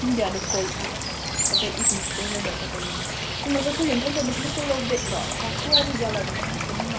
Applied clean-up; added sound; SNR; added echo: none; Water / Bird; -2 dB; none.